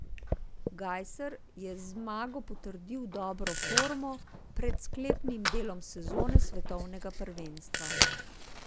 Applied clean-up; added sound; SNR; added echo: none; Fart + Fire; -5 dB; none.